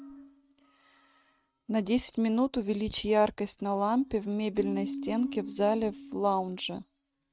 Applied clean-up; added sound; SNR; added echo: neural mask model RNNoise.